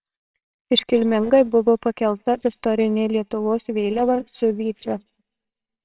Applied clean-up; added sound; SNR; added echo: neural separator model SepFormer WHAMR!.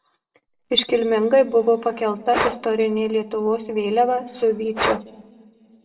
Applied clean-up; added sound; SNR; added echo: none; Breathing; 11 dB; reverberation time 1.2 s.